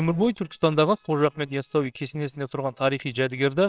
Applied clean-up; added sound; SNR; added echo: neural separator model SepFormer WHAMR!.